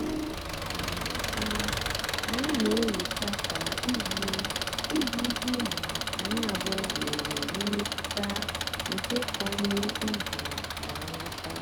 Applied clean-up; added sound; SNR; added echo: none; Engine; -2 dB; none.